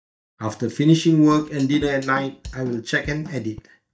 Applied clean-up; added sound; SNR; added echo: neural mask model DeepFilterNet 3.